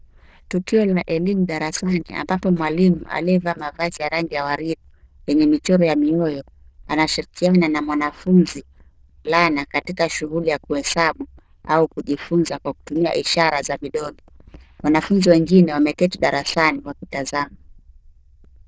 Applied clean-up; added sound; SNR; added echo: neural diffusion model UNIVERSE++.